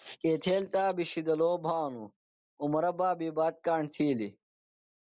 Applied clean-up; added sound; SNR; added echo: neural mask model Resemble Enhance denoiser.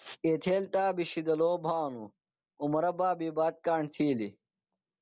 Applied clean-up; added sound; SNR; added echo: none; none; none; none.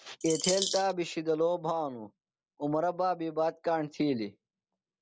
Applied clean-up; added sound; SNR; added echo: none; Bird vocalization, bird call, bird song; 2 dB; none.